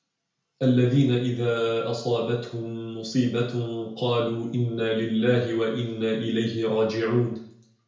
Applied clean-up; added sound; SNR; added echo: none; none; none; reverberation time 0.5 s.